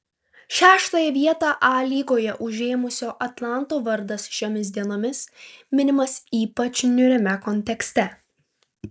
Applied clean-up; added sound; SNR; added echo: none; none; none; none.